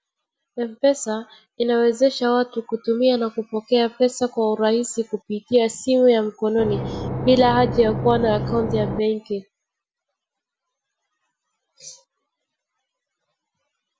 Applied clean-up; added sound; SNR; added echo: none; Engine / Boat, Water vehicle; 4 dB; none.